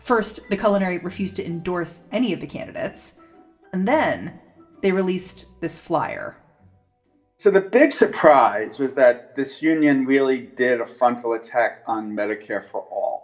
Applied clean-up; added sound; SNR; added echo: none; none; none; reverberation time 0.5 s.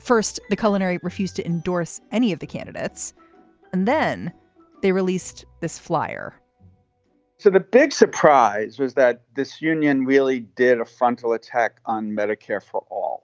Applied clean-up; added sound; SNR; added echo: none; none; none; none.